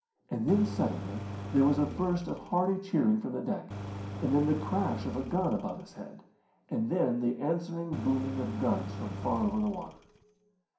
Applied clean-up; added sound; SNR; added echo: none; Engine; 9 dB; reverberation time 0.5 s.